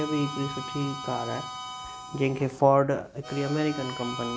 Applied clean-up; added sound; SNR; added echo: none; Harmonica; 10 dB; none.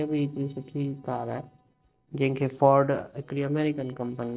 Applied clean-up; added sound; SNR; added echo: neural separator model SepFormer DNS4.